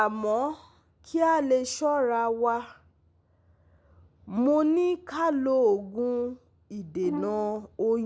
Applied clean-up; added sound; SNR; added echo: none; Brass instrument; 10 dB; none.